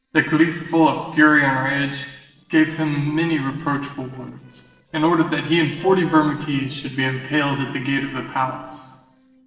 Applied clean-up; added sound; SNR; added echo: neural separator model SepFormer DNS4.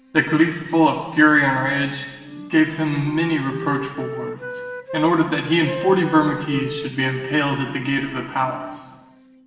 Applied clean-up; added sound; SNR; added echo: none; Wind instrument, woodwind instrument; 13 dB; reverberation time 1.3 s.